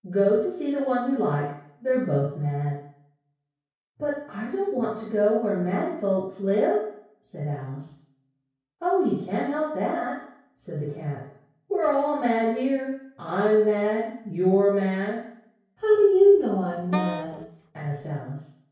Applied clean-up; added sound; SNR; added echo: none; Wind instrument, woodwind instrument; 10 dB; reverberation time 0.6 s.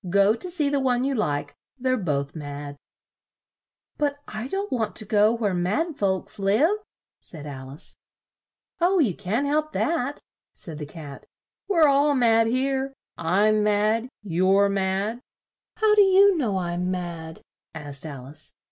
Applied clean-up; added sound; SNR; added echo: none; none; none; none.